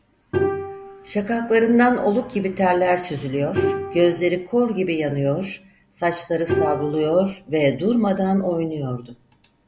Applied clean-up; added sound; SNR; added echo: none; Bowed string instrument; 8 dB; none.